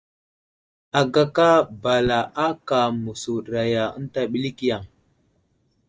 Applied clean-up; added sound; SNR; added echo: neural mask model DeepFilterNet 3.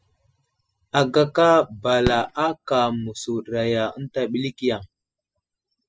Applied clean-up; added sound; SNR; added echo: classical method spectral subtraction.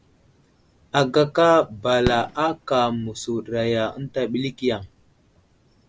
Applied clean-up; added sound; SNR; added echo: none; Fireworks; 16 dB; none.